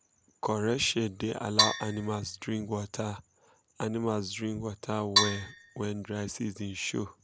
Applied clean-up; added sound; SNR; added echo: none; Percussion; -1 dB; none.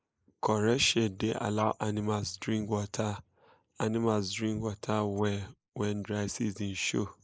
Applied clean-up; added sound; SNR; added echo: neural mask model Resemble Enhance denoiser.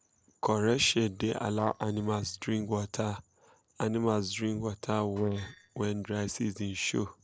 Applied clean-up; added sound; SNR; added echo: neural separator model SepFormer DNS4.